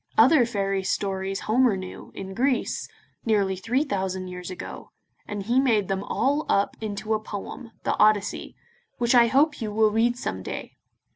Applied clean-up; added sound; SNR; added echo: none; none; none; none.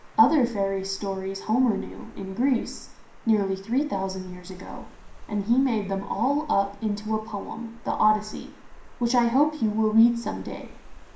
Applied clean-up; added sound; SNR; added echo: none; Water; 18 dB; reverberation time 0.5 s.